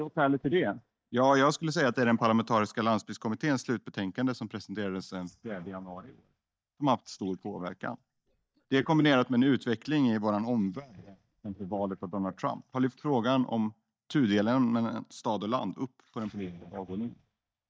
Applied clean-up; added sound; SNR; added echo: neural mask model DeepFilterNet 3.